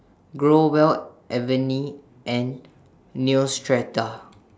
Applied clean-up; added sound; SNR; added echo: none; none; none; none.